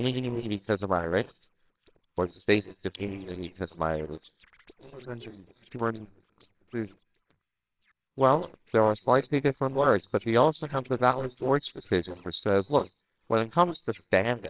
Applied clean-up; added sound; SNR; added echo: neural separator model SepFormer WHAMR!.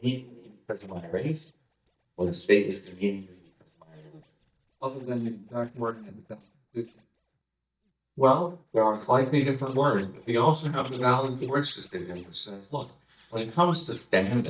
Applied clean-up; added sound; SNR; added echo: neural mask model DeepFilterNet 3.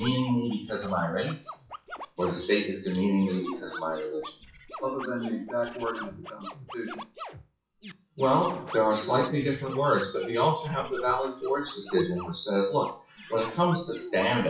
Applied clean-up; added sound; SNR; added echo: classical method WPE with log-MMSE.